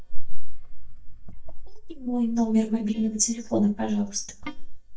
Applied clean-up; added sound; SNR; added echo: neural mask model DeepFilterNet 3.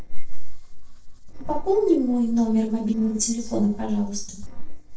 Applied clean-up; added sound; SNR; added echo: neural separator model SepFormer DNS4.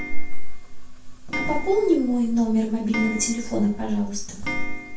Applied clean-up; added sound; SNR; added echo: none; Clock; 15 dB; reverberation time 0.3 s.